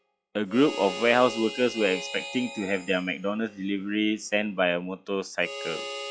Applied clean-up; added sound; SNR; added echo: classical method log-MMSE.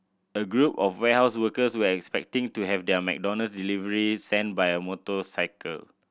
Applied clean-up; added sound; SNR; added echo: none; none; none; none.